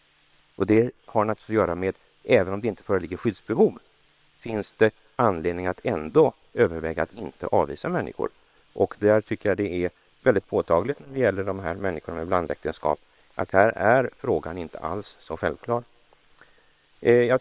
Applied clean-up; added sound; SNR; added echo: neural separator model SepFormer WHAM!.